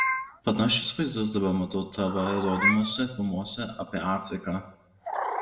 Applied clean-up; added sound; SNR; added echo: none; Meow; 5 dB; reverberation time 0.6 s.